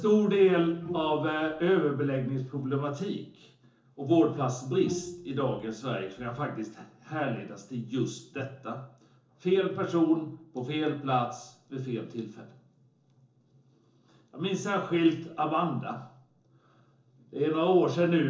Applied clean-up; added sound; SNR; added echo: neural separator model SepFormer DNS4.